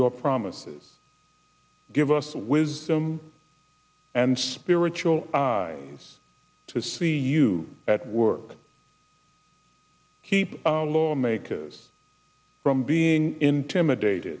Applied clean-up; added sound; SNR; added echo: none; none; none; none.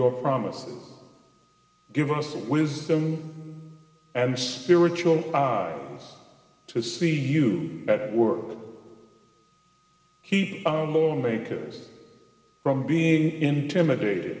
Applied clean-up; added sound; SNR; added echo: none; none; none; reverberation time 1.7 s.